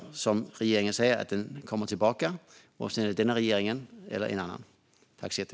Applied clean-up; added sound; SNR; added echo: none; none; none; none.